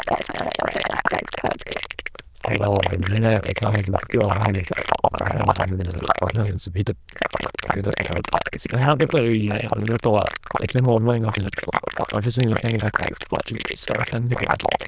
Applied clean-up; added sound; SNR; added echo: neural diffusion model UNIVERSE++.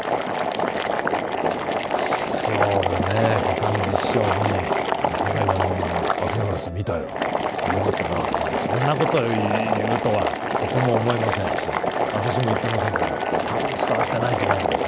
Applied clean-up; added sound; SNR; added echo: none; Boiling; -3 dB; none.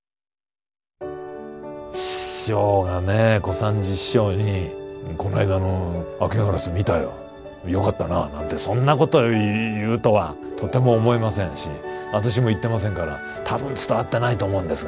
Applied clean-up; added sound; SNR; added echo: none; none; none; none.